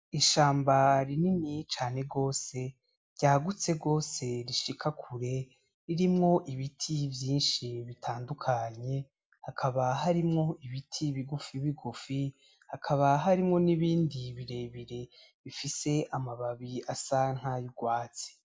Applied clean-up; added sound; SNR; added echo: none; none; none; none.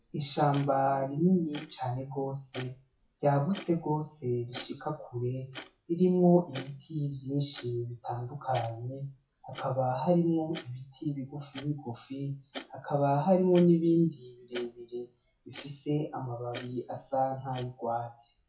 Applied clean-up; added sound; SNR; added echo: classical method WPE with log-MMSE.